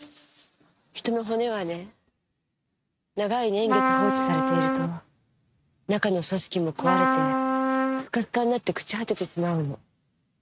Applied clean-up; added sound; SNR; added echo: neural mask model RNNoise.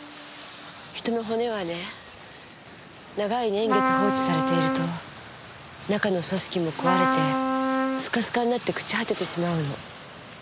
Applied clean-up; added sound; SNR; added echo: none; Trumpet; -3 dB; none.